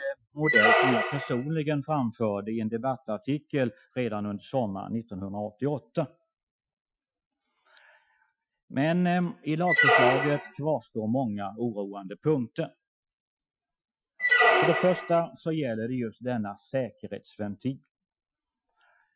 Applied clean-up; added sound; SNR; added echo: classical method Wiener filter.